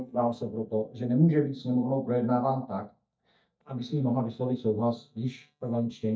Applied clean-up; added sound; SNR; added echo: neural mask model DeepFilterNet 3.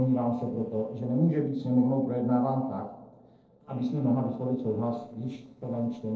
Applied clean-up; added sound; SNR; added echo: neural separator model SepFormer DNS4.